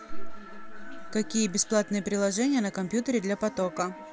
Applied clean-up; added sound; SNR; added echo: none; none; none; none.